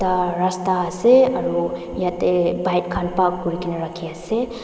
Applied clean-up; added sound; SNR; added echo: neural mask model Resemble Enhance denoiser.